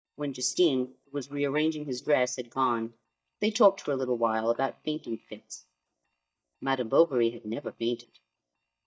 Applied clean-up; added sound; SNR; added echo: neural mask model DeepFilterNet 3.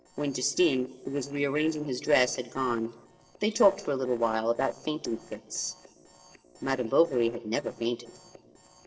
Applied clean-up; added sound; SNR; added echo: neural separator model SepFormer DNS4.